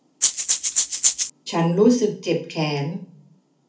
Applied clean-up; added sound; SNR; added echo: none; Rattle (instrument); -2 dB; reverberation time 0.4 s.